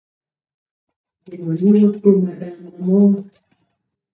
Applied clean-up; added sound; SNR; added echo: neural mask model DeepFilterNet 3.